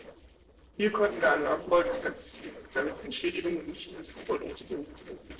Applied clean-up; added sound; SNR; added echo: neural separator model SepFormer DNS4.